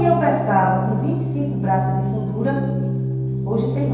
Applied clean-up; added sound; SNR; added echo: none; Organ; 0 dB; reverberation time 1.2 s.